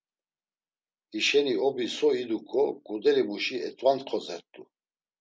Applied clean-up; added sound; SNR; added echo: none; none; none; none.